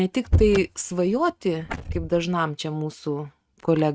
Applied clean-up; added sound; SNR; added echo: neural mask model RNNoise.